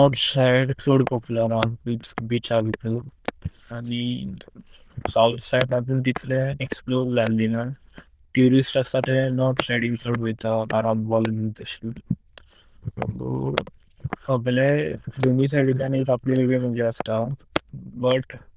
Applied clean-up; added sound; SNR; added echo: neural diffusion model UNIVERSE++.